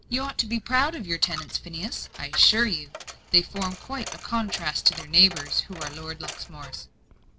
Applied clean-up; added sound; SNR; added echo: none; Coin (dropping); 15 dB; none.